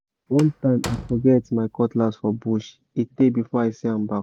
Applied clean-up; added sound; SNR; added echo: none; Slam; 15 dB; none.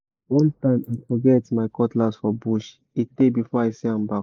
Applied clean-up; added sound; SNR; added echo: neural mask model Resemble Enhance denoiser.